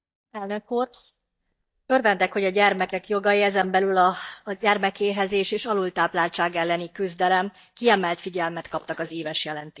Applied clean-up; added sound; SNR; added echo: neural mask model DeepFilterNet 3.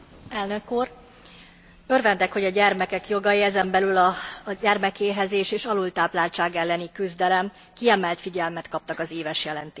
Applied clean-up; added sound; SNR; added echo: none; none; none; none.